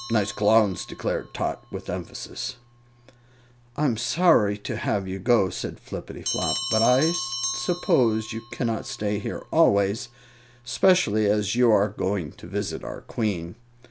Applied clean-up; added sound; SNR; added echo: none; Bell; 13 dB; none.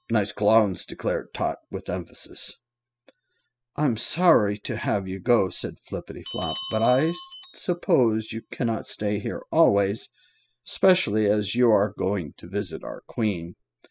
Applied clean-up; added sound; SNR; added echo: classical method spectral subtraction.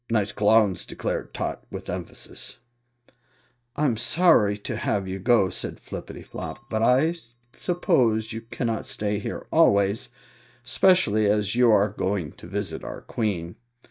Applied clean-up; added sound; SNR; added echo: neural mask model DeepFilterNet 3.